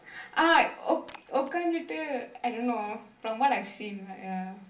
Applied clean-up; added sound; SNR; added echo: none; Splash, splatter; 14 dB; reverberation time 0.2 s.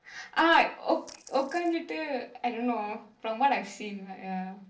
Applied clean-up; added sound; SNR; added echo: neural separator model SepFormer DNS4.